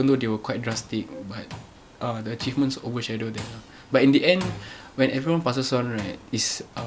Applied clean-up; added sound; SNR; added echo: none; Tools + Wind instrument, woodwind instrument; 18 dB; none.